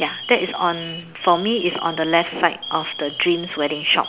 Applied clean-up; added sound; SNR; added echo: none; Alarm; 12 dB; none.